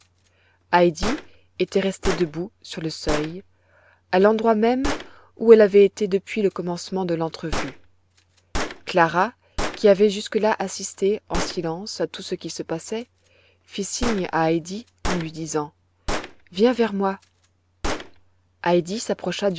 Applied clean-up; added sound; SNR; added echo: none; Gunshot, gunfire; 10 dB; none.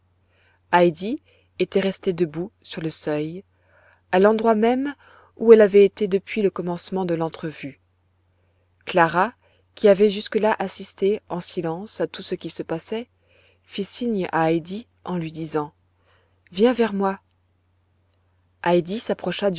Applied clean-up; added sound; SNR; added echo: none; none; none; none.